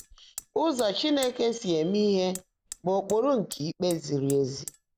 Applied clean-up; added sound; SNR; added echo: none; Hammer; 19 dB; none.